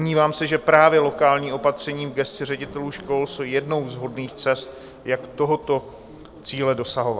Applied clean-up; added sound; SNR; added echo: none; Subway, metro, underground; 20 dB; none.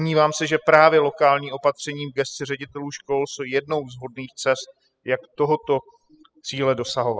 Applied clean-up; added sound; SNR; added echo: classical method spectral subtraction.